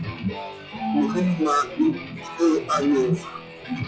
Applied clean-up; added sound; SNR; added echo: classical method log-MMSE.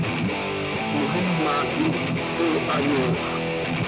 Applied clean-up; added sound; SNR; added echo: none; Guitar; -2 dB; none.